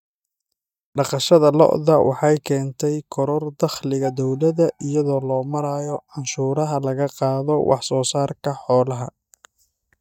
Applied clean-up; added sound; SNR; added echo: neural mask model DeepFilterNet 3.